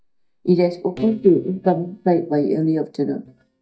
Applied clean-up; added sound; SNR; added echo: neural mask model DeepFilterNet 3.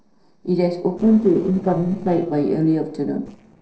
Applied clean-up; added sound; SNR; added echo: neural separator model SepFormer DNS4.